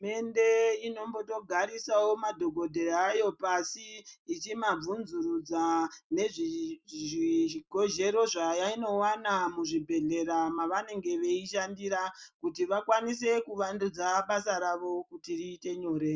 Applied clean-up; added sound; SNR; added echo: none; none; none; none.